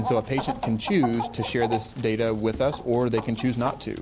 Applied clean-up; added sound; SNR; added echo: none; Chicken, rooster; 8 dB; none.